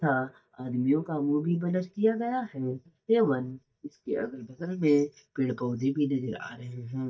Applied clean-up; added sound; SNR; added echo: neural mask model DeepFilterNet 3.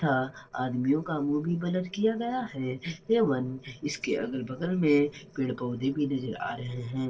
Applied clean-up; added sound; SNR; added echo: neural separator model SepFormer DNS4.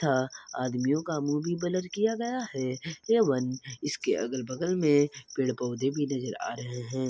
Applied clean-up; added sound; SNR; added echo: none; none; none; none.